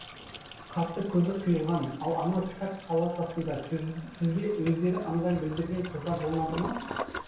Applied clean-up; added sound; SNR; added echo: none; Toilet flush; 12 dB; reverberation time 0.7 s.